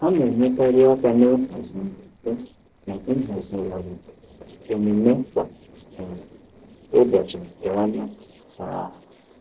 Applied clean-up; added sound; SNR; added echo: neural separator model SepFormer DNS4.